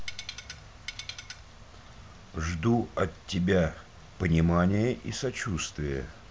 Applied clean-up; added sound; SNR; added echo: none; Tools; 13 dB; none.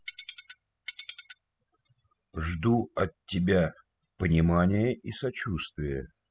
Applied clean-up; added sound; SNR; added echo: classical method spectral subtraction.